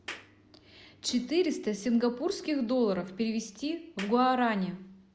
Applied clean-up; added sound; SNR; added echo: none; Clapping; 18 dB; none.